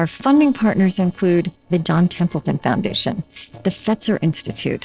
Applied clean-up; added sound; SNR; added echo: neural separator model SepFormer DNS4.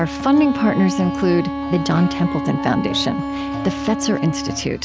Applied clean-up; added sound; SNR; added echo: none; Bowed string instrument; 6 dB; none.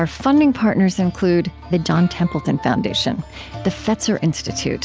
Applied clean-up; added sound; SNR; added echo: none; none; none; none.